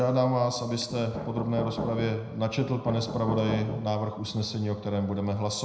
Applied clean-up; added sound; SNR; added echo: none; Knock; 7 dB; reverberation time 0.7 s.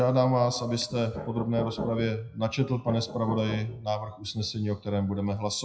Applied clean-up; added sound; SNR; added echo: classical method WPE with log-MMSE.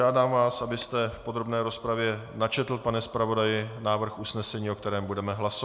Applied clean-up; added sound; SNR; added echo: none; none; none; none.